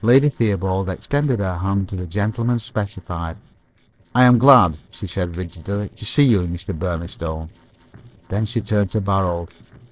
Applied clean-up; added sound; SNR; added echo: neural separator model SepFormer DNS4.